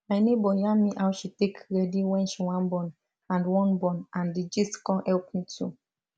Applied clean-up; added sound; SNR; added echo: none; none; none; none.